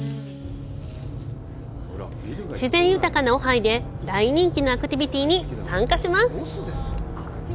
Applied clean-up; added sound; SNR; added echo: none; none; none; none.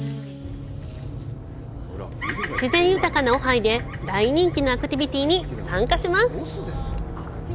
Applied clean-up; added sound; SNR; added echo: none; Bird vocalization, bird call, bird song; 15 dB; none.